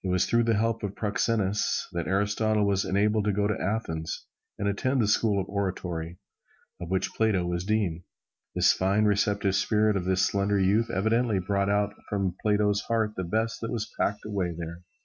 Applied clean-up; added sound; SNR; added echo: none; none; none; none.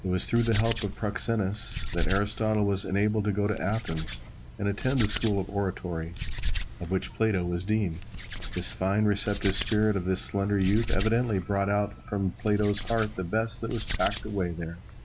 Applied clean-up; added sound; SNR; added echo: none; Hands; 5 dB; none.